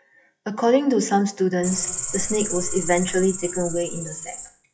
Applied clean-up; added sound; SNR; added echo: classical method WPE with log-MMSE.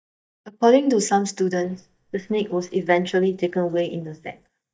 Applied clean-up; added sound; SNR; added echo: neural mask model DeepFilterNet 3.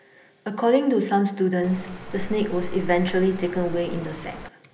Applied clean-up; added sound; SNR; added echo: none; Cricket; 2 dB; reverberation time 0.8 s.